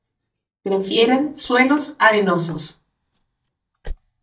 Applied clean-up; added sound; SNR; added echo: neural mask model DeepFilterNet 3.